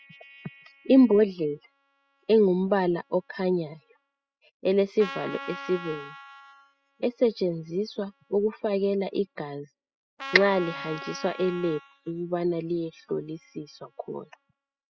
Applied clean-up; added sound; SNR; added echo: classical method spectral subtraction.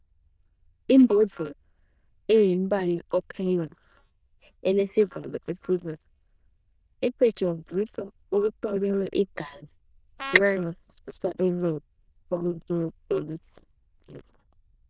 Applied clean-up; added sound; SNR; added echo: neural diffusion model UNIVERSE++.